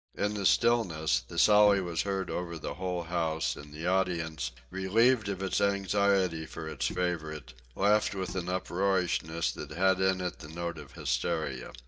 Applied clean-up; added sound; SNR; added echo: neural mask model DeepFilterNet 3.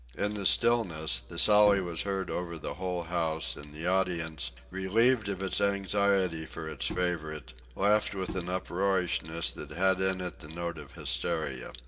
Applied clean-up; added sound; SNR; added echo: none; Bowed string instrument; 14 dB; reverberation time 2.4 s.